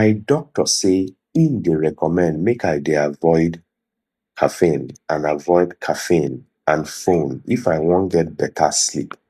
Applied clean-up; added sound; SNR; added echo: neural mask model DeepFilterNet 3.